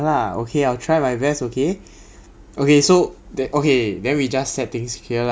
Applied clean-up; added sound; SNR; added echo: none; none; none; none.